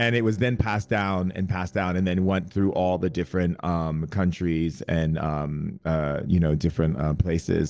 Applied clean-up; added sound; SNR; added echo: neural separator model SepFormer DNS4.